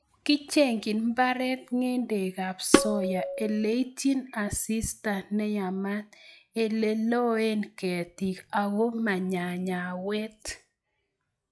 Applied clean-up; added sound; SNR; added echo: classical method log-MMSE.